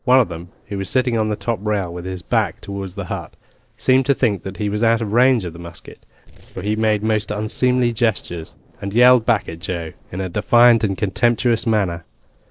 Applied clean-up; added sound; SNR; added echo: neural separator model SepFormer DNS4.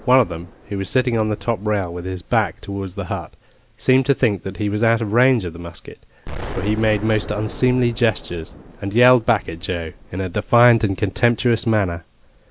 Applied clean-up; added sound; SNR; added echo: none; Explosion; 17 dB; none.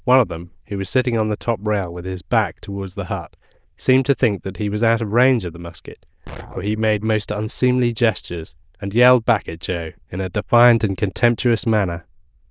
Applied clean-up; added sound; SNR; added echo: neural diffusion model UNIVERSE++.